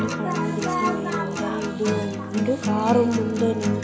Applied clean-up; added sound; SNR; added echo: none; Acoustic guitar; 2 dB; none.